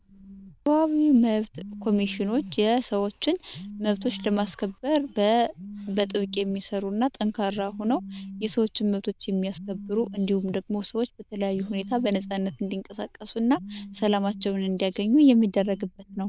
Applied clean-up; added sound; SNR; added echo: neural diffusion model UNIVERSE++.